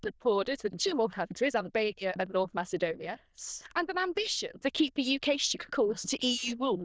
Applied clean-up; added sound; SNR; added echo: neural diffusion model UNIVERSE++.